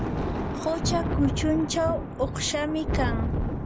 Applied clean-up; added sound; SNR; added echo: none; Thunder; 0 dB; none.